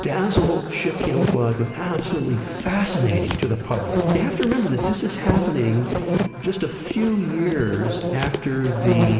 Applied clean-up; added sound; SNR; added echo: none; Insect; 4 dB; reverberation time 2.2 s.